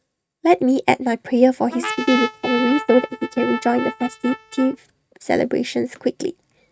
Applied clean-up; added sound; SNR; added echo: neural mask model RNNoise.